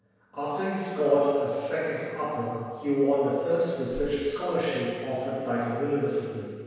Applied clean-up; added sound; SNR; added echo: neural separator model SepFormer DNS4.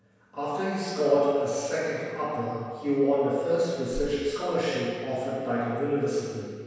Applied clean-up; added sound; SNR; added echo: none; Breathing; 16 dB; reverberation time 1.9 s.